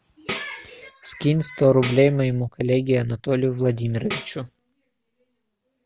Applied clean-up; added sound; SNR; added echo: none; Tambourine; 0 dB; none.